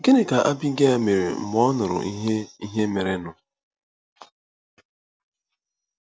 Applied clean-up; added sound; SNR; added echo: none; none; none; none.